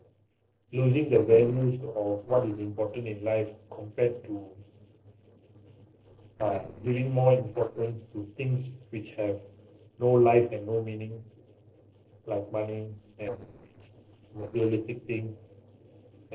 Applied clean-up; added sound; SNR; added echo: neural separator model SepFormer DNS4.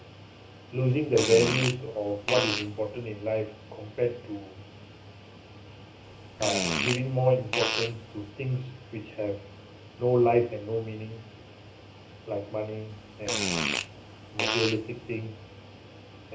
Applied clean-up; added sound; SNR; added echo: none; Fart; 2 dB; reverberation time 0.3 s.